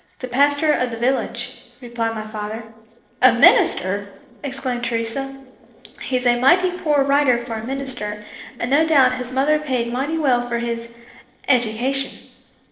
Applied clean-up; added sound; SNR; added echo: neural separator model SepFormer DNS4.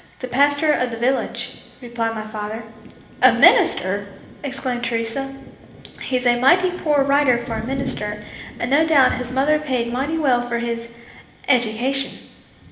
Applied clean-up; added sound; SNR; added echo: none; Thunder; 17 dB; reverberation time 1.0 s.